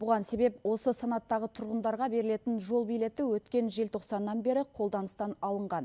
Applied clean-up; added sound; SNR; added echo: none; none; none; none.